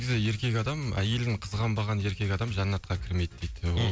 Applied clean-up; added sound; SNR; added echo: none; none; none; none.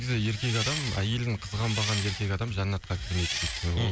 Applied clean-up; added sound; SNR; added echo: none; Engine; 7 dB; none.